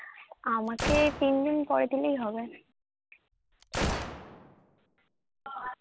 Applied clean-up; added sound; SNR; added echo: none; Gunshot, gunfire; 6 dB; none.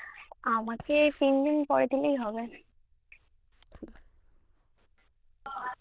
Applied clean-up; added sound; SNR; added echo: neural diffusion model UNIVERSE++.